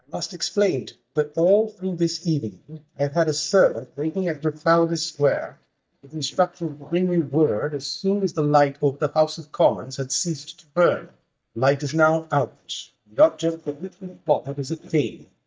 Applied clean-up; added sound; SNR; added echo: neural mask model DeepFilterNet 3.